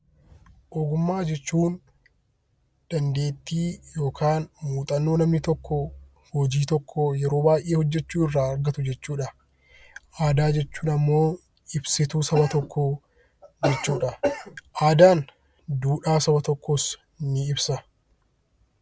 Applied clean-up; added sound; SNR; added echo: none; none; none; none.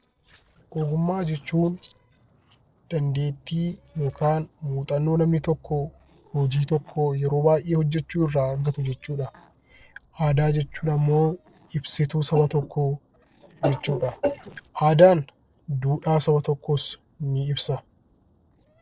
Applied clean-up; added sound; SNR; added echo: neural separator model SepFormer DNS4.